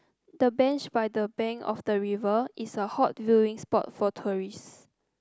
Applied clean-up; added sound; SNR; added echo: none; none; none; none.